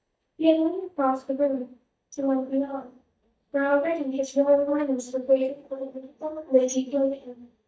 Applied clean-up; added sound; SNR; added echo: neural mask model DeepFilterNet 3.